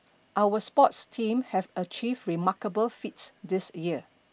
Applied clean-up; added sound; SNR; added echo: none; none; none; none.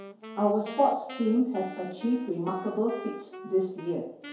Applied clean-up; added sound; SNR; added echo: none; Wind instrument, woodwind instrument; 14 dB; reverberation time 2.4 s.